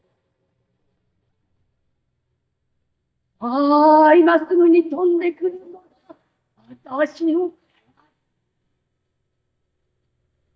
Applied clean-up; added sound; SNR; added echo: neural mask model DeepFilterNet 3.